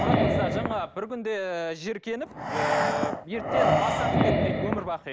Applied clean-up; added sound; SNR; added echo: none; Breathing; -5 dB; none.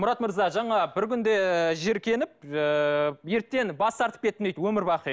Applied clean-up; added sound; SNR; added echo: none; none; none; none.